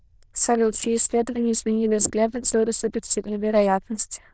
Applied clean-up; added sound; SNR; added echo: neural diffusion model UNIVERSE++.